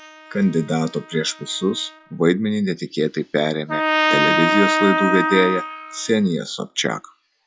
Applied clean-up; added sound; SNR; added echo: classical method log-MMSE.